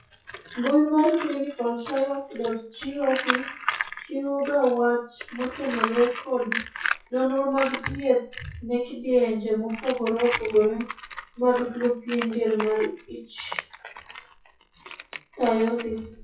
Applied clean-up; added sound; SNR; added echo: classical method WPE with log-MMSE.